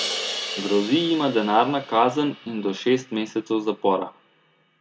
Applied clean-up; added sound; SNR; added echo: none; Crash cymbal; 12 dB; reverberation time 0.3 s.